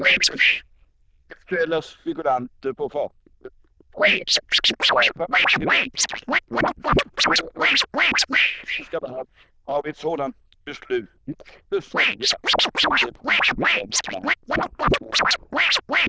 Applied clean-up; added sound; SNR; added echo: neural diffusion model UNIVERSE++.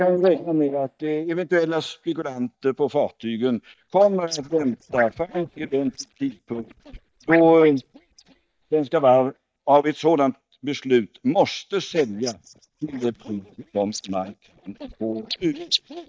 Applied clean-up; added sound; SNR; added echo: neural mask model DeepFilterNet 3.